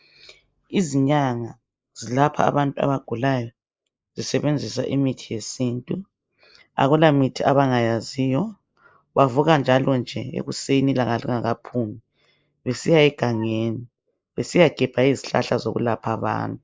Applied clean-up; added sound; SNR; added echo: neural mask model Resemble Enhance denoiser.